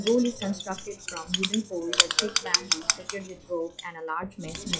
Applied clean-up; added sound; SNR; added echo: classical method log-MMSE.